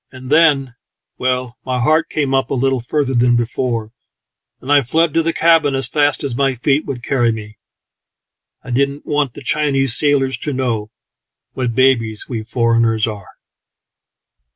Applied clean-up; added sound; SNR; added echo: none; none; none; none.